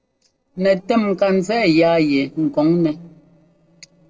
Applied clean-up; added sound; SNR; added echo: neural separator model SepFormer DNS4.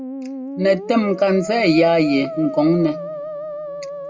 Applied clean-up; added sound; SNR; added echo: none; Musical instrument; 10 dB; reverberation time 0.3 s.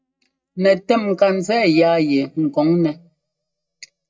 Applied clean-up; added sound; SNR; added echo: neural mask model DeepFilterNet 3.